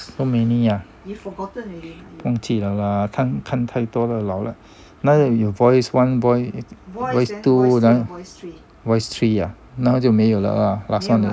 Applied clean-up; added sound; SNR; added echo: none; none; none; none.